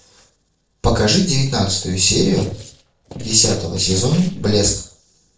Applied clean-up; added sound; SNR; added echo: neural separator model SepFormer DNS4.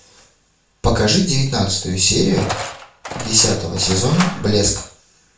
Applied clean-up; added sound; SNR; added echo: none; Engine; 10 dB; reverberation time 0.4 s.